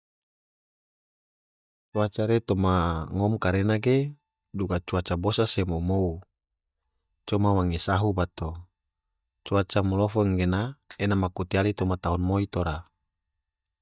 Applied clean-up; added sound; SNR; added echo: neural mask model DeepFilterNet 3.